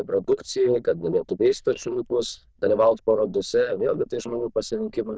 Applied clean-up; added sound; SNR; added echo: neural diffusion model UNIVERSE++.